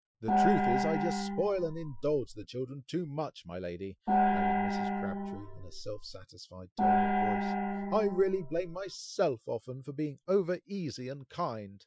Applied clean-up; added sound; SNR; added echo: classical method Wiener filter.